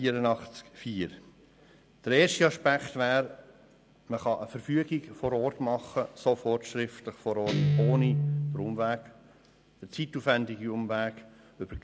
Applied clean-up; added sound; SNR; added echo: none; Guitar; -1 dB; none.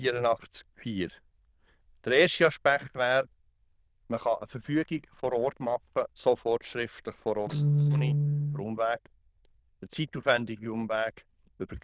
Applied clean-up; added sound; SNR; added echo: neural diffusion model UNIVERSE++.